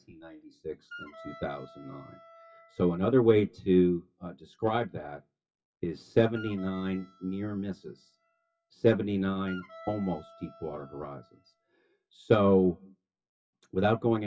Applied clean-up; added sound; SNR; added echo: classical method WPE with log-MMSE.